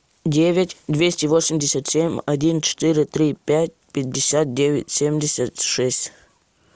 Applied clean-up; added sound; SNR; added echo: none; none; none; none.